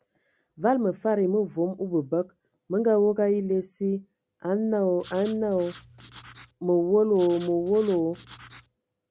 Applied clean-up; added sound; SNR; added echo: none; Writing; 19 dB; none.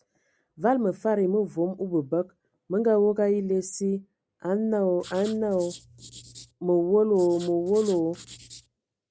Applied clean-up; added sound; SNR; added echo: neural mask model Resemble Enhance denoiser.